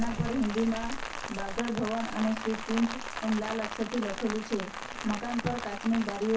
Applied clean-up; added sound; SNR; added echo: none; Rain; 6 dB; reverberation time 0.3 s.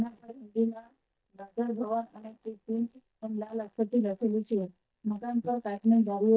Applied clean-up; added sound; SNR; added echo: neural mask model DeepFilterNet 3.